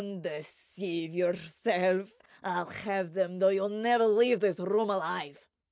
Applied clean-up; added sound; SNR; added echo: none; none; none; none.